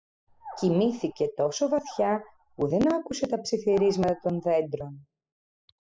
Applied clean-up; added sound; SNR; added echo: classical method spectral subtraction.